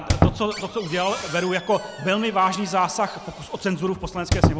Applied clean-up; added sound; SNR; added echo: none; Squeak; 2 dB; none.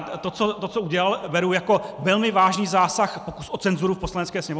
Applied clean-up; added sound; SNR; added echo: none; none; none; none.